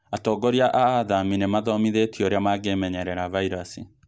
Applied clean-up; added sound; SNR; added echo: none; none; none; none.